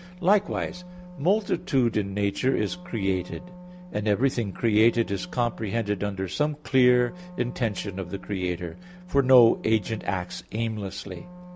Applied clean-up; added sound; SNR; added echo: none; Wind instrument, woodwind instrument; 18 dB; none.